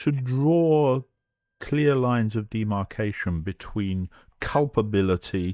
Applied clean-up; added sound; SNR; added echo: neural mask model DeepFilterNet 3.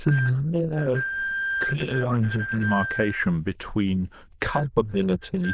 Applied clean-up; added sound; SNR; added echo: neural diffusion model UNIVERSE++.